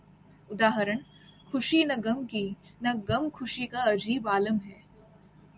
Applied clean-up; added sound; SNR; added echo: none; none; none; none.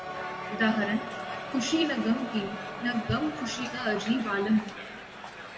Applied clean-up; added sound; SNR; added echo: none; Crowd; 8 dB; reverberation time 1.5 s.